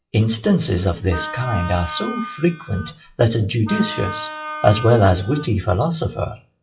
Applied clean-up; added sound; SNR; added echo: classical method WPE with log-MMSE.